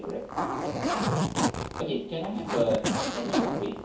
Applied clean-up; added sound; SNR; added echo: none; Zipper (clothing); -3 dB; reverberation time 0.6 s.